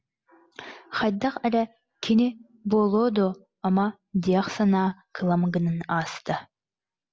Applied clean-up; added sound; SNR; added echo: none; none; none; none.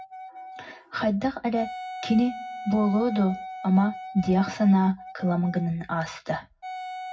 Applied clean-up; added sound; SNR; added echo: none; Wind instrument, woodwind instrument; 13 dB; reverberation time 0.4 s.